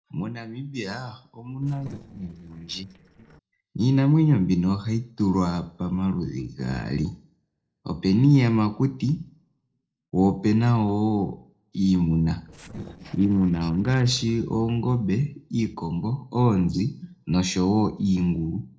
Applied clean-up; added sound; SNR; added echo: neural separator model SepFormer DNS4.